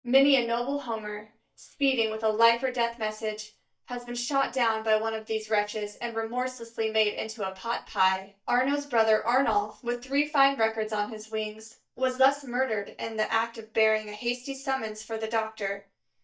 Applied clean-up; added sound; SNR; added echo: neural mask model DeepFilterNet 3.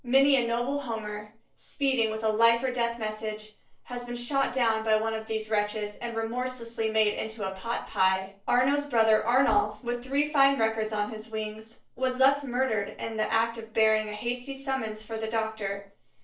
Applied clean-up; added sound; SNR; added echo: neural separator model SepFormer DNS4.